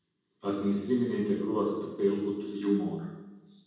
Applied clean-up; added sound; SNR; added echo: none; none; none; reverberation time 1.1 s.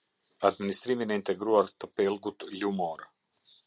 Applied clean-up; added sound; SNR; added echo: none; none; none; none.